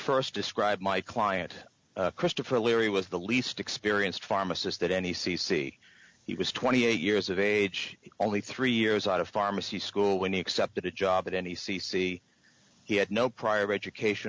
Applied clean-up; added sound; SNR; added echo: none; none; none; none.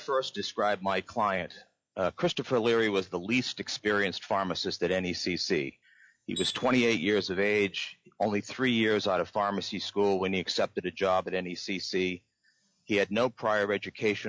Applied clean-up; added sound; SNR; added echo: classical method log-MMSE.